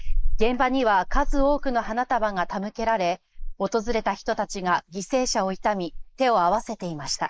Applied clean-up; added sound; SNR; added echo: neural mask model Resemble Enhance denoiser.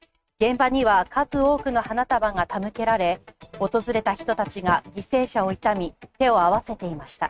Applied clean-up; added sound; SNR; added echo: neural mask model RNNoise.